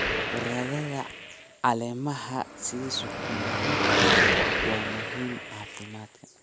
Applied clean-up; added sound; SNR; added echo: none; Car passing by / Traffic noise, roadway noise / Engine; -5 dB; none.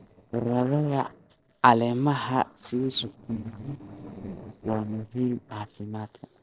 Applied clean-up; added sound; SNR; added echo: neural separator model SepFormer DNS4.